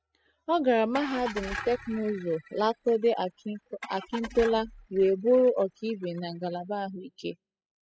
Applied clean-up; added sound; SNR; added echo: classical method spectral subtraction.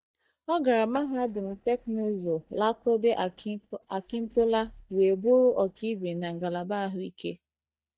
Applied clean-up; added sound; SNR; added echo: neural mask model DeepFilterNet 3.